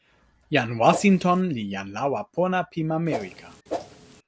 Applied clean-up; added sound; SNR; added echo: none; Whoosh, swoosh, swish; 10 dB; none.